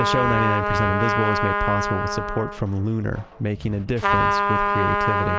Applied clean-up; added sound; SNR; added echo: none; Trumpet; -1 dB; none.